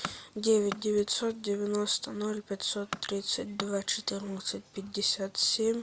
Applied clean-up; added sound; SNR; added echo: none; Tools; 14 dB; none.